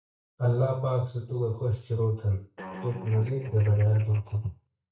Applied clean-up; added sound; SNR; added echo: neural mask model DeepFilterNet 3.